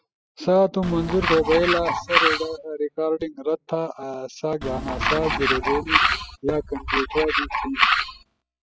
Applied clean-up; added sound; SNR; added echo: classical method spectral subtraction.